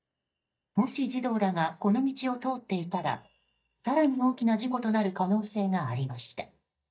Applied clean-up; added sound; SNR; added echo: neural mask model DeepFilterNet 3.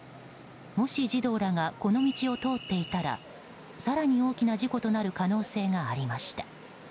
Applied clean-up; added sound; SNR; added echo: none; none; none; none.